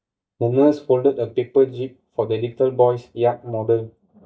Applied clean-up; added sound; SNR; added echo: neural mask model DeepFilterNet 3.